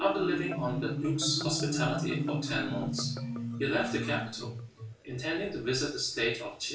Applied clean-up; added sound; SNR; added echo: none; Marimba, xylophone; 3 dB; reverberation time 0.2 s.